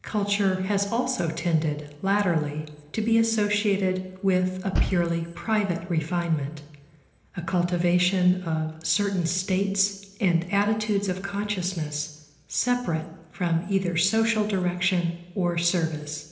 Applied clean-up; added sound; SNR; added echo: none; Bass drum; 3 dB; reverberation time 1.0 s.